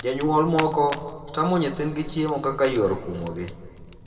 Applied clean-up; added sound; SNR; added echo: none; Fire; 14 dB; reverberation time 1.7 s.